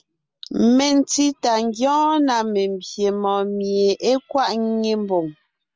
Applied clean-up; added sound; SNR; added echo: none; none; none; none.